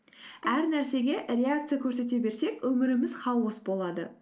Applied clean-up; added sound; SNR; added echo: neural separator model SepFormer DNS4.